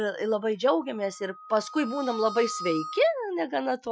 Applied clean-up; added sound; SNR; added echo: classical method Wiener filter.